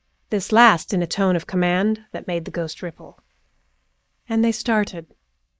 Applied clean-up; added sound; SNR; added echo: neural mask model Resemble Enhance denoiser.